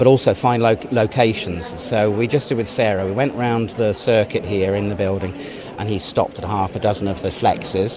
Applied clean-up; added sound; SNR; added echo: none; none; none; none.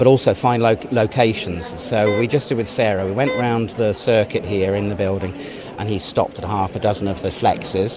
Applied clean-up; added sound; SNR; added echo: none; Wind instrument, woodwind instrument; 10 dB; none.